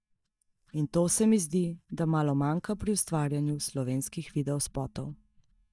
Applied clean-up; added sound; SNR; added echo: neural mask model DeepFilterNet 3.